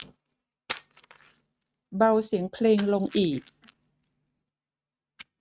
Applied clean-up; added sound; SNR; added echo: neural mask model RNNoise.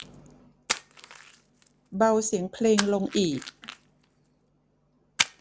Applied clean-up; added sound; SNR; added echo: none; Splash, splatter; 8 dB; none.